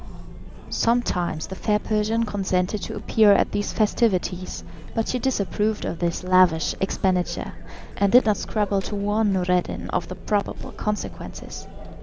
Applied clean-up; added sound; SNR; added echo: none; Chatter; 10 dB; none.